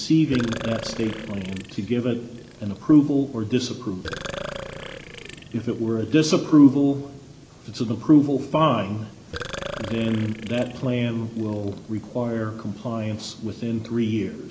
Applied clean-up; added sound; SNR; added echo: none; Burping, eructation; 14 dB; none.